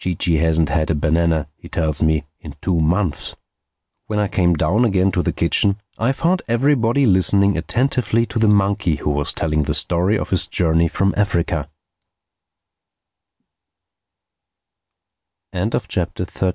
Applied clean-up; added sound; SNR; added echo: none; none; none; none.